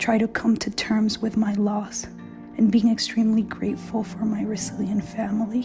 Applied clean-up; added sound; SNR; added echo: none; none; none; none.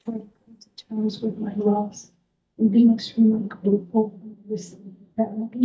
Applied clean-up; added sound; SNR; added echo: neural mask model DeepFilterNet 3.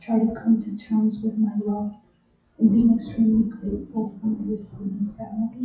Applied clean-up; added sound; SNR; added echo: classical method WPE with log-MMSE.